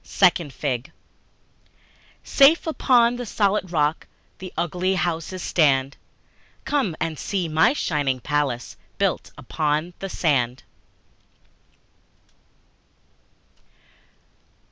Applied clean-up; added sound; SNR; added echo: none; none; none; none.